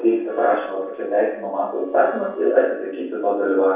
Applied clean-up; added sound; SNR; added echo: neural separator model SepFormer DNS4.